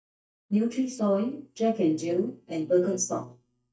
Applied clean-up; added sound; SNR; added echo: neural mask model DeepFilterNet 3.